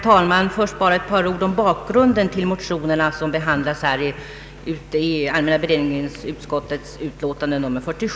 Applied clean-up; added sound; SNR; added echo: none; none; none; none.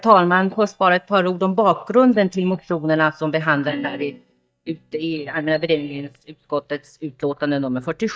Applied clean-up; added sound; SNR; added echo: neural mask model DeepFilterNet 3.